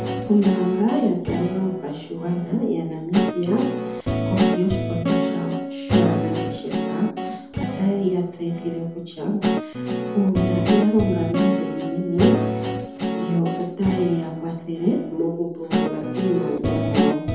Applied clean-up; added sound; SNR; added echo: none; Guitar; 1 dB; reverberation time 2.1 s.